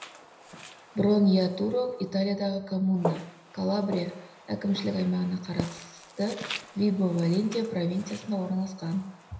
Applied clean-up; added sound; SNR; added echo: none; Walk, footsteps; 13 dB; reverberation time 0.9 s.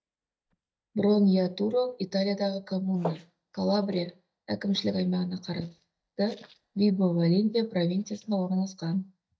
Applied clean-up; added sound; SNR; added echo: neural mask model DeepFilterNet 3.